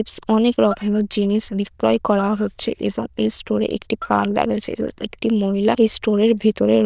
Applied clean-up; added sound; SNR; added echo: neural diffusion model UNIVERSE++.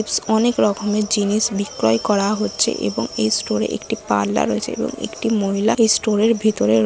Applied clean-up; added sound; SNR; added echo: none; none; none; none.